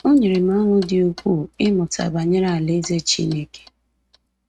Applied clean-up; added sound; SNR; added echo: neural mask model RNNoise.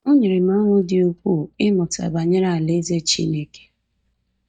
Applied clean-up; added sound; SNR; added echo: neural mask model DeepFilterNet 3.